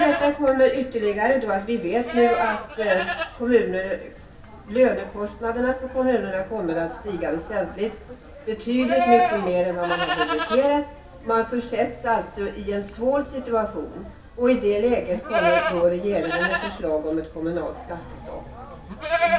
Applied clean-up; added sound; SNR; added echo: none; Livestock, farm animals, working animals; 5 dB; reverberation time 0.3 s.